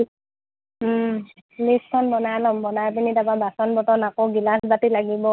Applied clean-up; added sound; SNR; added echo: none; none; none; none.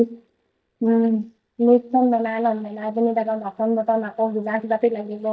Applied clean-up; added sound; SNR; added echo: neural mask model DeepFilterNet 3.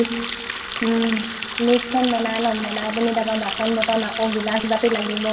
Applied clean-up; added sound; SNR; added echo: none; Water tap, faucet; 6 dB; reverberation time 2.7 s.